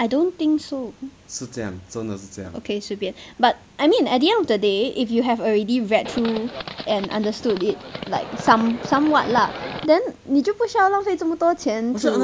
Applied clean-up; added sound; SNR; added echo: none; Livestock, farm animals, working animals; 11 dB; none.